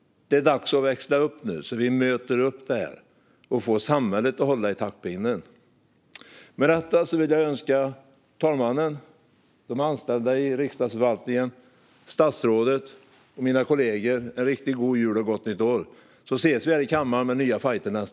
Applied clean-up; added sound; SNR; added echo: none; none; none; none.